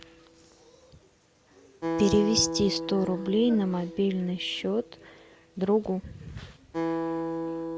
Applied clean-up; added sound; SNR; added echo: none; Acoustic guitar; 6 dB; none.